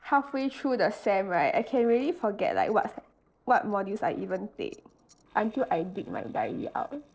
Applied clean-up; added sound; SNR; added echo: neural separator model SepFormer DNS4.